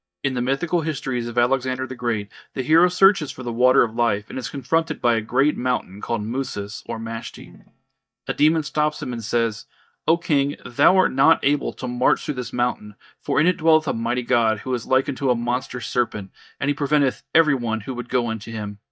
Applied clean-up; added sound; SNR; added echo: neural mask model DeepFilterNet 3.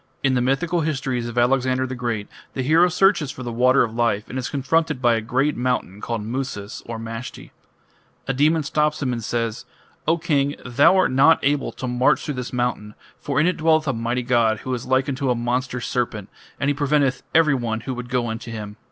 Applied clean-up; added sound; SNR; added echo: none; none; none; none.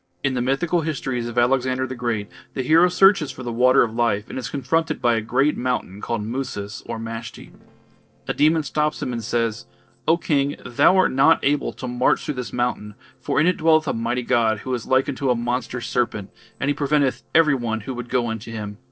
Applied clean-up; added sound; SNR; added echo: neural separator model SepFormer DNS4.